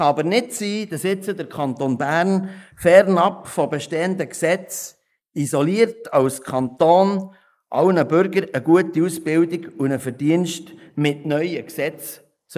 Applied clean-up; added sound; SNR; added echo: neural mask model Resemble Enhance denoiser.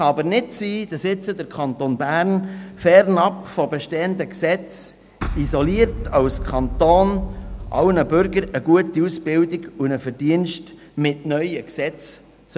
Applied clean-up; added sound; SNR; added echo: none; Boom; 8 dB; none.